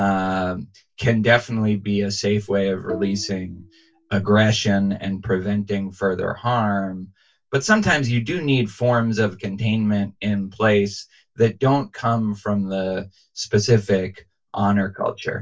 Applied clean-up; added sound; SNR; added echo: neural separator model SepFormer DNS4.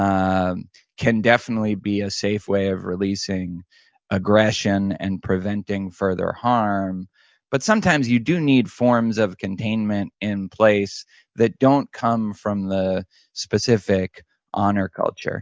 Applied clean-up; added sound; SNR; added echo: none; none; none; none.